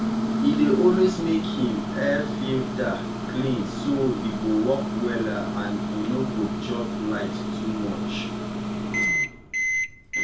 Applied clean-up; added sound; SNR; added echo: none; Microwave oven; 0 dB; reverberation time 0.3 s.